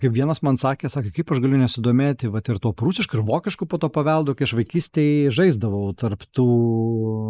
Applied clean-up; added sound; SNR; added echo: neural mask model Resemble Enhance denoiser.